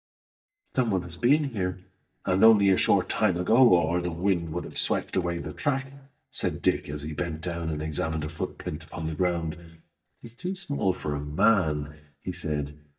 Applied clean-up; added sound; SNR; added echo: neural mask model DeepFilterNet 3.